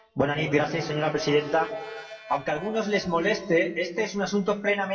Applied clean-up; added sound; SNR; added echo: classical method WPE with log-MMSE.